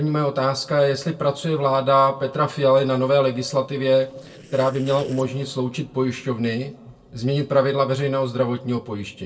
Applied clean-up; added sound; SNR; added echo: neural separator model SepFormer DNS4.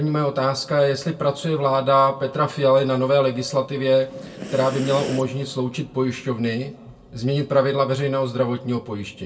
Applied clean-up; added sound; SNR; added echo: none; Breathing; 13 dB; reverberation time 0.2 s.